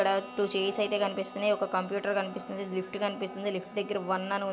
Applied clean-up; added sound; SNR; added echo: none; Bowed string instrument; 18 dB; none.